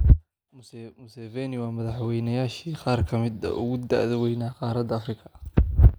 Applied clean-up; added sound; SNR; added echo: none; none; none; none.